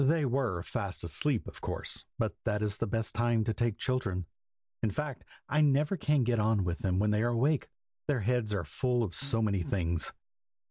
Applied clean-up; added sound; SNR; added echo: none; none; none; none.